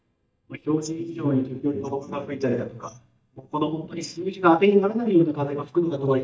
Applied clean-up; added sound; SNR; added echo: neural mask model DeepFilterNet 3.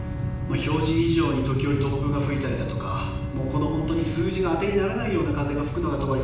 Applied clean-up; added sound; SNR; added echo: none; Bowed string instrument; 16 dB; reverberation time 0.7 s.